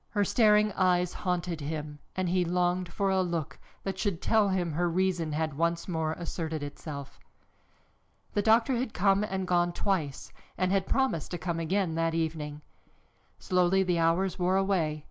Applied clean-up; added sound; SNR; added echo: none; none; none; none.